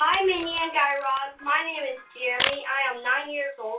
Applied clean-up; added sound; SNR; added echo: none; Camera; 8 dB; reverberation time 0.3 s.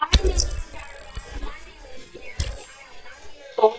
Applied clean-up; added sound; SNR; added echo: neural mask model DeepFilterNet 3.